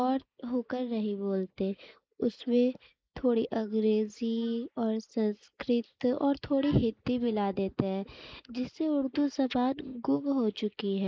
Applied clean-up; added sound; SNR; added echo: neural mask model Resemble Enhance denoiser.